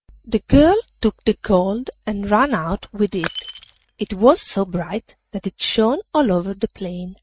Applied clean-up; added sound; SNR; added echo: neural mask model RNNoise.